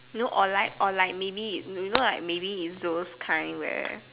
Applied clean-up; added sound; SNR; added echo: none; Shatter; 9 dB; none.